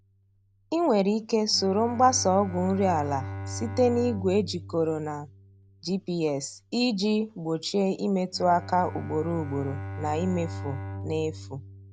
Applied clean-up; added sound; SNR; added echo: none; Bowed string instrument; 11 dB; none.